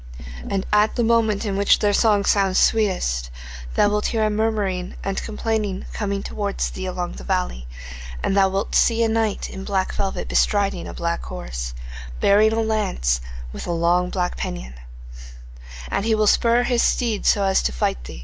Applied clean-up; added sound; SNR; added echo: none; none; none; none.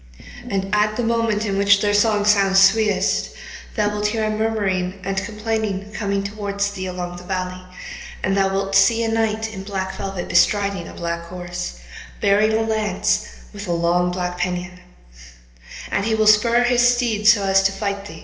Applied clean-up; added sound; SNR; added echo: none; none; none; reverberation time 0.8 s.